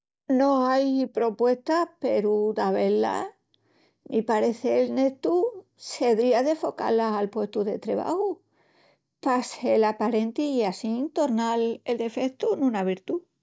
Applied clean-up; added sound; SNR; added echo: none; none; none; none.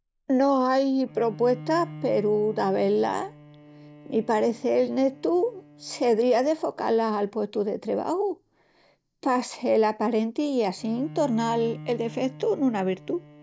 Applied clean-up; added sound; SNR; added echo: none; Bowed string instrument; 19 dB; none.